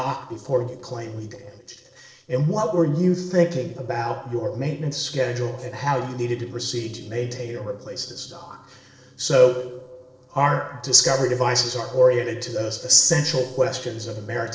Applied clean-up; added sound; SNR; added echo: neural separator model SepFormer DNS4.